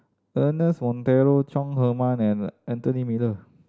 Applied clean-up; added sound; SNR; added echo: none; none; none; none.